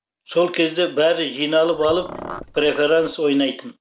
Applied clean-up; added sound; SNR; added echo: none; Car; 16 dB; none.